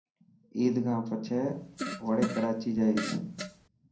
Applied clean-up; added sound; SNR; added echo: none; Fart; 8 dB; reverberation time 0.6 s.